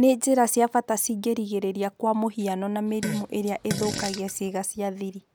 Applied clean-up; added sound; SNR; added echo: none; Fart; 9 dB; none.